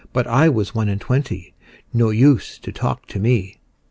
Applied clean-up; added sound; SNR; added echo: none; none; none; none.